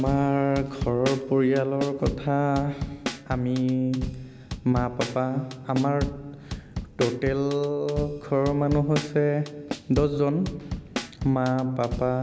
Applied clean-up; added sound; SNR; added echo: none; Drum kit; 9 dB; none.